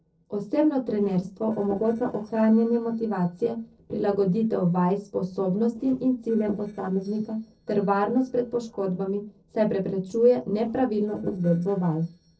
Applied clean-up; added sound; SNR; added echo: neural separator model SepFormer DNS4.